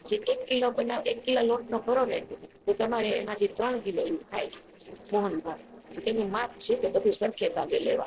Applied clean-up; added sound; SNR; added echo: neural separator model SepFormer DNS4.